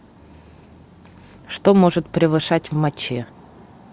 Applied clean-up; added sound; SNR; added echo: none; none; none; none.